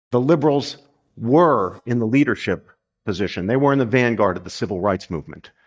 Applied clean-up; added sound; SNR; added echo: neural mask model DeepFilterNet 3.